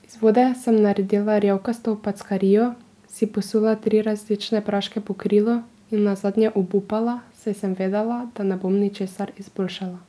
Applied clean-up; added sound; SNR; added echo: none; none; none; none.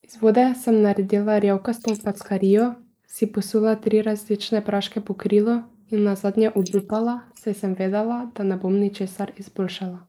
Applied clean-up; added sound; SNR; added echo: neural mask model Resemble Enhance denoiser.